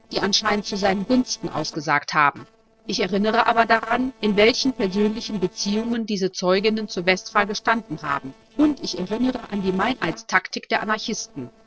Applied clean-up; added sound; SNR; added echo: neural separator model SepFormer DNS4.